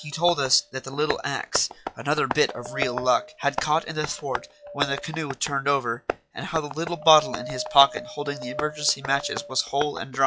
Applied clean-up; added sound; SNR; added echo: classical method log-MMSE.